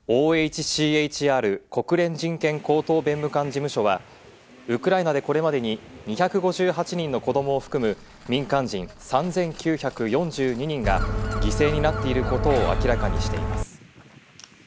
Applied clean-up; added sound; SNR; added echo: none; Gull, seagull; 0 dB; none.